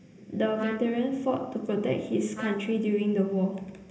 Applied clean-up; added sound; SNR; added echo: none; Trumpet; 15 dB; reverberation time 0.8 s.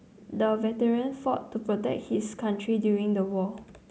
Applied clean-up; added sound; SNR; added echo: none; none; none; none.